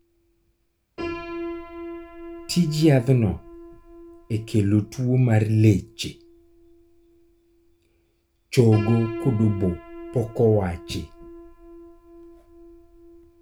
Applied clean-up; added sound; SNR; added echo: none; Piano; 15 dB; none.